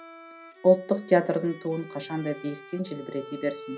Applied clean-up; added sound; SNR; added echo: none; Bowed string instrument; 17 dB; reverberation time 0.3 s.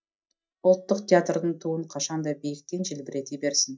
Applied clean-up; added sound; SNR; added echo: neural mask model DeepFilterNet 3.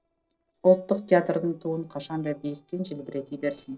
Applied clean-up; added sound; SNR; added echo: neural separator model SepFormer DNS4.